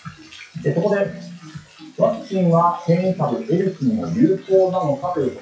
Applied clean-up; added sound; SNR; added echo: classical method WPE with log-MMSE.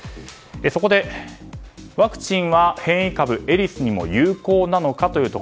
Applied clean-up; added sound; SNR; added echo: none; none; none; none.